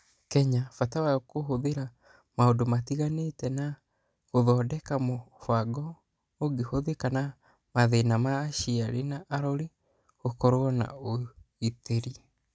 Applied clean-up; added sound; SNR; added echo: none; none; none; none.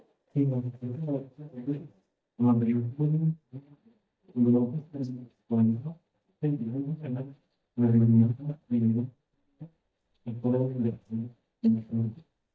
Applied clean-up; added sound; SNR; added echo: neural mask model DeepFilterNet 3.